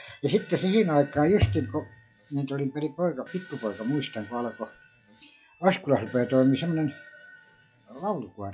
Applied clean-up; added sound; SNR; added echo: classical method log-MMSE.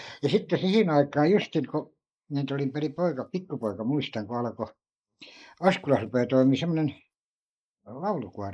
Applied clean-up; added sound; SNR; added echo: neural mask model Resemble Enhance denoiser.